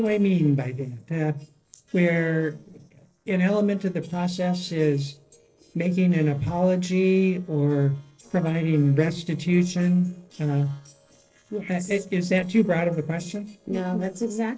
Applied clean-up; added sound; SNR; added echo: neural separator model SepFormer DNS4.